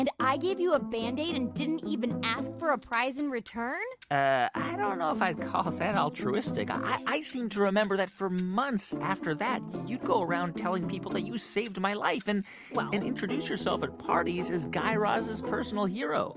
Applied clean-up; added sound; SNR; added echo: none; none; none; none.